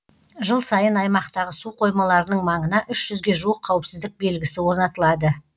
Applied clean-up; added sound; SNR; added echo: none; none; none; none.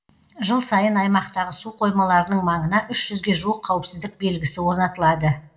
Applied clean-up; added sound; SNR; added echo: none; none; none; reverberation time 0.5 s.